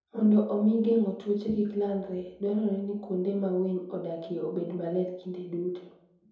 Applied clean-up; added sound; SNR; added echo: none; none; none; reverberation time 2.6 s.